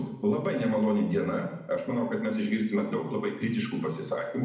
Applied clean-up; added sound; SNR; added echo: none; none; none; reverberation time 0.8 s.